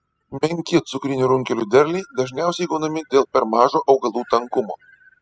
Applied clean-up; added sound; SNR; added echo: classical method spectral subtraction.